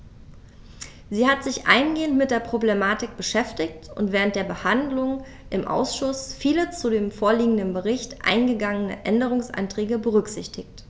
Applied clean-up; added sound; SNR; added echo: none; none; none; none.